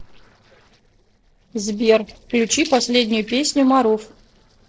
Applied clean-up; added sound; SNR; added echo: neural separator model SepFormer DNS4.